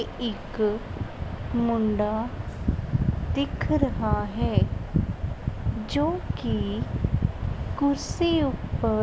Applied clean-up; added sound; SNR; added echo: none; Church bell; 16 dB; none.